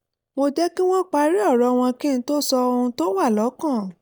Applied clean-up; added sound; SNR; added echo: neural mask model DeepFilterNet 3.